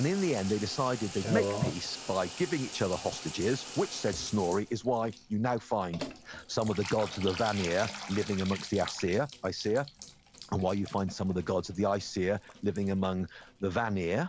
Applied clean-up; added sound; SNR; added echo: none; Bathtub (filling or washing) / Water tap, faucet; 11 dB; none.